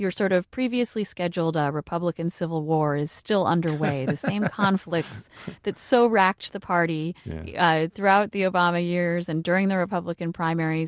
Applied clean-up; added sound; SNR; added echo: none; none; none; none.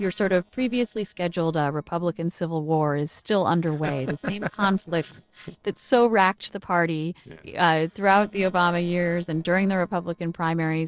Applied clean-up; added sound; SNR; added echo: neural separator model SepFormer DNS4.